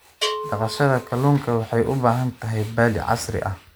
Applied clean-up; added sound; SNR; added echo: none; Bell; 13 dB; none.